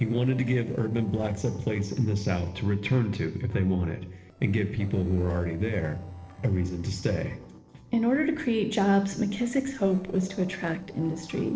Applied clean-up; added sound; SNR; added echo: neural separator model SepFormer DNS4.